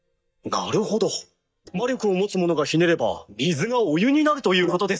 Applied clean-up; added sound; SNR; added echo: neural mask model DeepFilterNet 3.